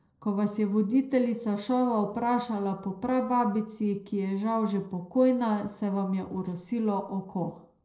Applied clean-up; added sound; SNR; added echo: neural separator model SepFormer DNS4.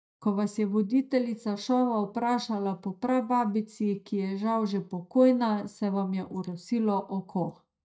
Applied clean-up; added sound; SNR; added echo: neural mask model DeepFilterNet 3.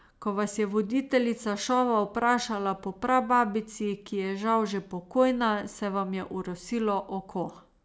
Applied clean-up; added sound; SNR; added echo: none; none; none; none.